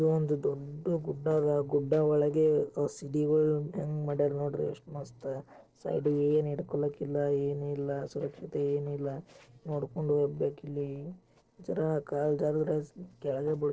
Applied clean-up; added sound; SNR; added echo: neural separator model SepFormer DNS4.